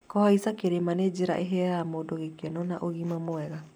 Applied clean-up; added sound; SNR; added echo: none; none; none; none.